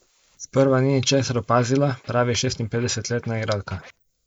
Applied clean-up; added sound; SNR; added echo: neural mask model Resemble Enhance denoiser.